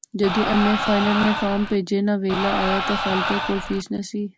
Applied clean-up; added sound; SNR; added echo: none; Crowd; 3 dB; none.